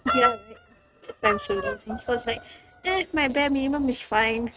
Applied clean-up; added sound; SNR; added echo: neural mask model RNNoise.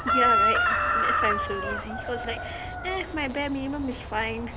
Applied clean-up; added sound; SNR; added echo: none; Chicken, rooster; -4 dB; none.